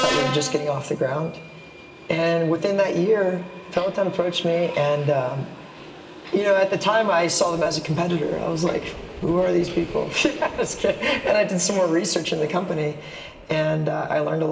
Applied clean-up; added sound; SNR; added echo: none; Subway, metro, underground; 13 dB; reverberation time 0.9 s.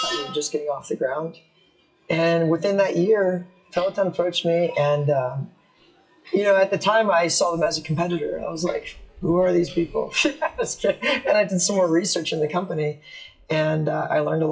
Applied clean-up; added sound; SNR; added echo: classical method WPE with log-MMSE.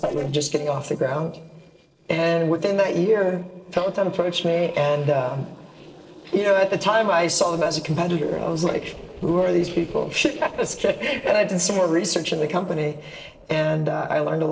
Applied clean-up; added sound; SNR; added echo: neural separator model SepFormer DNS4.